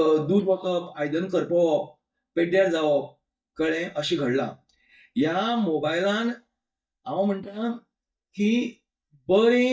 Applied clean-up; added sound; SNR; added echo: neural mask model DeepFilterNet 3.